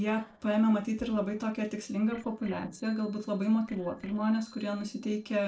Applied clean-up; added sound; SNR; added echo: neural separator model SepFormer DNS4.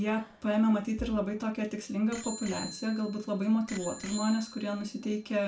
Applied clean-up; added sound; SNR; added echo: none; Bicycle bell; 16 dB; reverberation time 0.3 s.